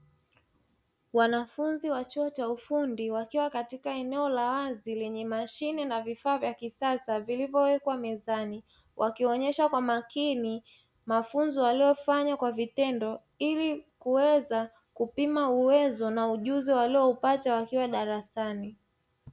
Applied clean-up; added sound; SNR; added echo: none; none; none; none.